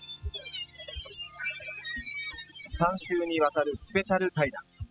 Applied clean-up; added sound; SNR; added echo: classical method spectral subtraction.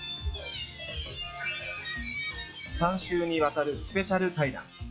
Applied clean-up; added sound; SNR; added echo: classical method log-MMSE.